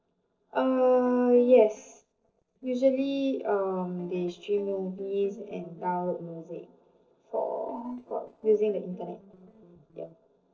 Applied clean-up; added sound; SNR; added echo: neural separator model SepFormer DNS4.